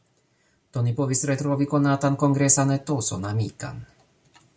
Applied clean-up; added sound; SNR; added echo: none; none; none; none.